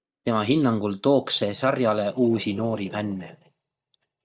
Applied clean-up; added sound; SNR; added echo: neural mask model DeepFilterNet 3.